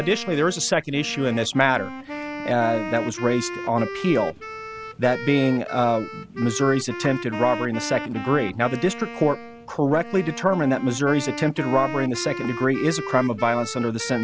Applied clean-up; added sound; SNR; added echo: none; Wind instrument, woodwind instrument; 10 dB; none.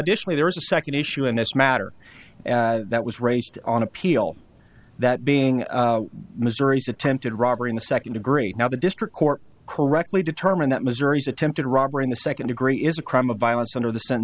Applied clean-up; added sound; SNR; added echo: none; none; none; none.